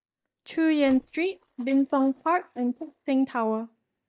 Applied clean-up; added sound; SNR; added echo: neural mask model DeepFilterNet 3.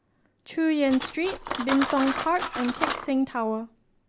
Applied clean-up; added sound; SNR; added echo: none; Cutlery, silverware; 7 dB; none.